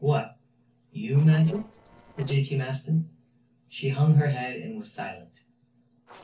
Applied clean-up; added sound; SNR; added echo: neural separator model SepFormer DNS4.